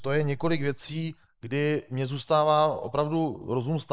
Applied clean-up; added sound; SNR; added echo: neural mask model Resemble Enhance denoiser.